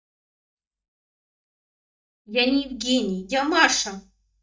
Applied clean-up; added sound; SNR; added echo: neural mask model DeepFilterNet 3.